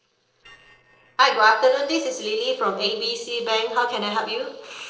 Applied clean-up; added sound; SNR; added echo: neural separator model SepFormer DNS4.